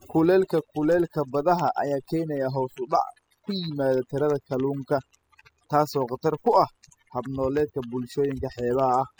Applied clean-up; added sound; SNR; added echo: classical method spectral subtraction.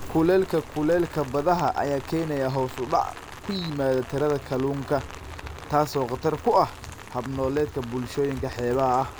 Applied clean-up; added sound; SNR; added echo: none; Rain; 17 dB; none.